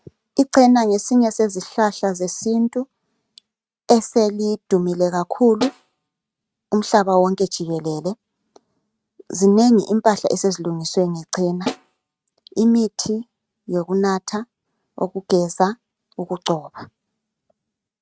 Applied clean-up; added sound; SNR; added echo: neural mask model RNNoise.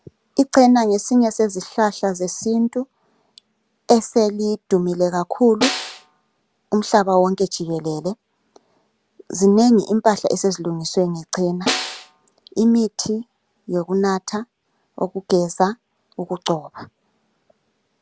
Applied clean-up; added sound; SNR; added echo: none; Snare drum; 8 dB; none.